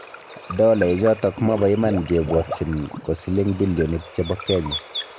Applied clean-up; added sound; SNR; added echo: none; Liquid + Water / Bird; 12 dB; none.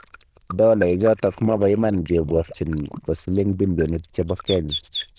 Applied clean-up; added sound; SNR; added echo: neural diffusion model UNIVERSE++.